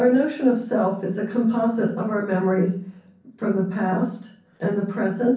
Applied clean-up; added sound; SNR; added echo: none; none; none; reverberation time 0.6 s.